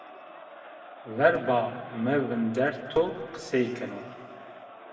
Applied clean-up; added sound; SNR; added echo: none; Crowd; 17 dB; reverberation time 1.9 s.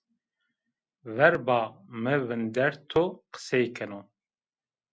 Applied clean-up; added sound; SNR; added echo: none; none; none; none.